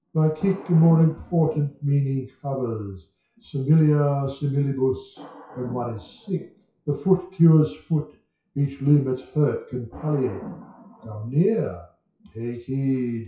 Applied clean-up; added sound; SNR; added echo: classical method WPE with log-MMSE.